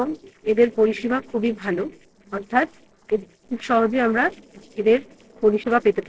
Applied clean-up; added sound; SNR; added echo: neural separator model SepFormer DNS4.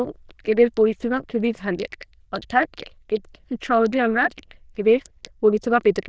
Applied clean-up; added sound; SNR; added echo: neural diffusion model UNIVERSE++.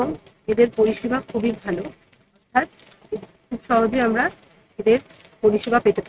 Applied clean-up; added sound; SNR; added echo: neural mask model RNNoise.